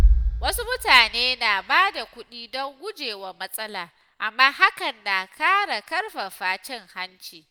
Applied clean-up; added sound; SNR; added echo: none; Bass drum; 5 dB; none.